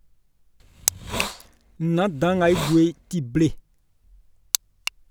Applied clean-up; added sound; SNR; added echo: none; Hiss; 10 dB; none.